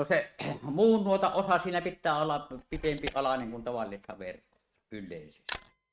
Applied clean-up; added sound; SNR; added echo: neural mask model RNNoise.